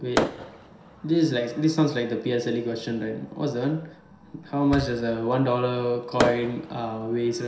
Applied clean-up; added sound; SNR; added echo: none; Fireworks; 9 dB; reverberation time 0.7 s.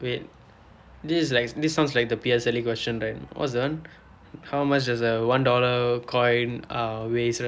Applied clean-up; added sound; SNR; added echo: none; none; none; none.